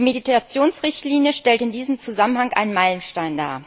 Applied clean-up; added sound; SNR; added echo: none; none; none; none.